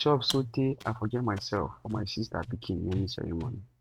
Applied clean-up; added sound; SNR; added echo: neural mask model RNNoise.